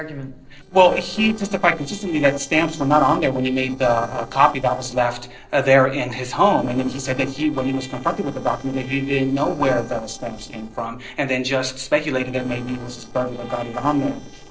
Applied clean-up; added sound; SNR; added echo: neural separator model SepFormer DNS4.